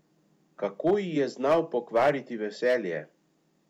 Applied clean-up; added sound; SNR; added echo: none; none; none; none.